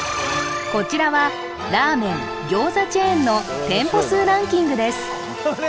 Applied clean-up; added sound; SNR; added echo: none; Bowed string instrument; 14 dB; none.